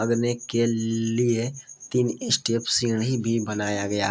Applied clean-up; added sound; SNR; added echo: none; none; none; none.